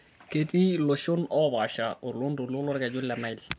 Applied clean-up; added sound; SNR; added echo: none; none; none; none.